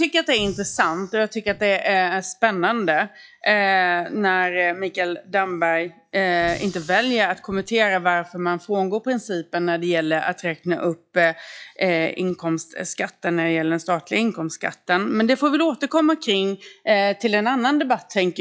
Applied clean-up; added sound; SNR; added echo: classical method log-MMSE.